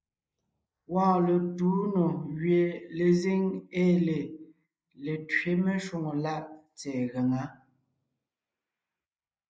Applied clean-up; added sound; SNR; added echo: neural mask model Resemble Enhance denoiser.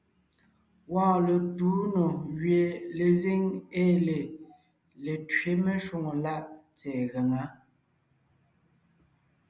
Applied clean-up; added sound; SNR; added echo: none; none; none; none.